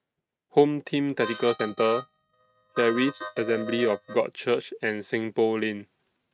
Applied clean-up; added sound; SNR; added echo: neural mask model RNNoise.